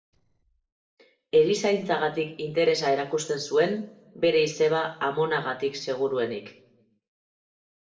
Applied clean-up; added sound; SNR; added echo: neural separator model SepFormer DNS4.